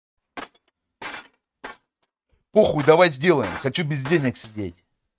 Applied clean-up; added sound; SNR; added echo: neural mask model RNNoise.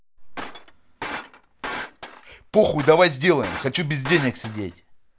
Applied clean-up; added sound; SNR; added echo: none; Shatter; 12 dB; none.